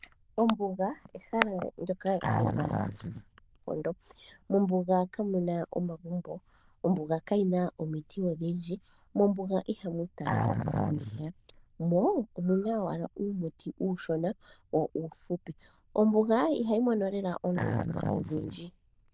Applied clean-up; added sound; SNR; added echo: neural diffusion model UNIVERSE++.